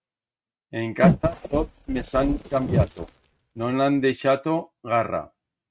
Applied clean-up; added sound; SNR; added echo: neural mask model RNNoise.